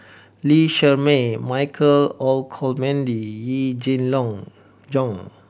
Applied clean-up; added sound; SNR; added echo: none; none; none; none.